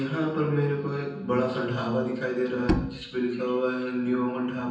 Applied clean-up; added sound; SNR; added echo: none; Bowed string instrument; 3 dB; reverberation time 0.9 s.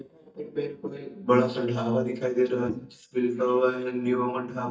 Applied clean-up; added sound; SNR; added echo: neural mask model DeepFilterNet 3.